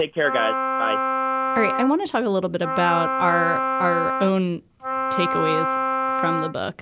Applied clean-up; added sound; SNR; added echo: none; Wind instrument, woodwind instrument; 0 dB; none.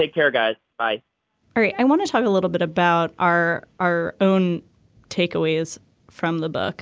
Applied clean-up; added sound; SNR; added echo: none; none; none; none.